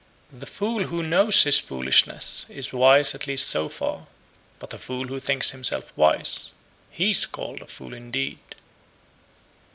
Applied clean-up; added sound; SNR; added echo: none; none; none; none.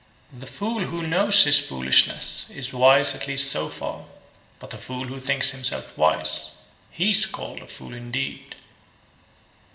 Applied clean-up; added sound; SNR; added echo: none; none; none; reverberation time 0.8 s.